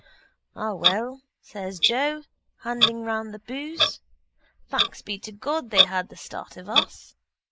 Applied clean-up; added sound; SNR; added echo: neural mask model Resemble Enhance denoiser.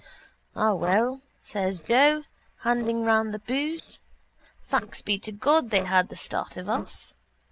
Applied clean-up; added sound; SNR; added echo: neural separator model SepFormer DNS4.